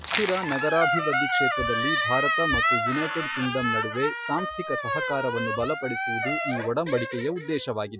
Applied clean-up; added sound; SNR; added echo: classical method Wiener filter.